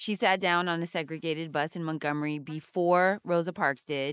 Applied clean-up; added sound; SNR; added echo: neural mask model Resemble Enhance denoiser.